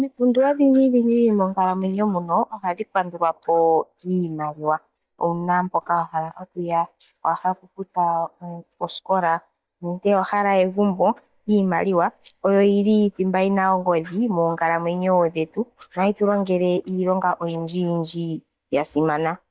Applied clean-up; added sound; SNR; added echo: neural mask model DeepFilterNet 3.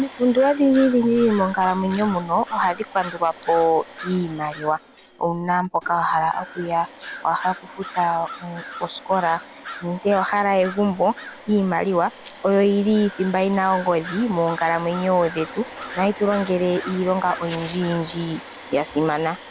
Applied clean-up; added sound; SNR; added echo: none; Domestic sounds, home sounds + Bird vocalization, bird call, bird song; 16 dB; none.